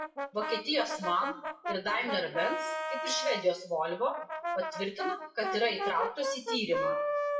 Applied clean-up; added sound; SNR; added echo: classical method WPE with log-MMSE.